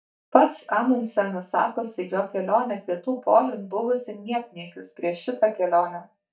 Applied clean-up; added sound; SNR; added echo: neural mask model DeepFilterNet 3.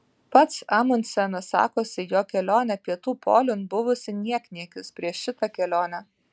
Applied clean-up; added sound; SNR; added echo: none; none; none; none.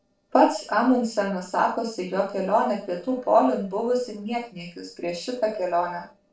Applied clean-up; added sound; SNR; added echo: neural separator model SepFormer DNS4.